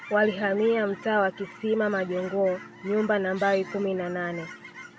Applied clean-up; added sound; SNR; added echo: none; Chirp, tweet / Fowl + Acoustic guitar / Strum; 17 dB; none.